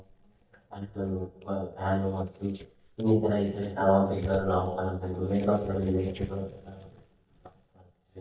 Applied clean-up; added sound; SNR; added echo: neural mask model DeepFilterNet 3.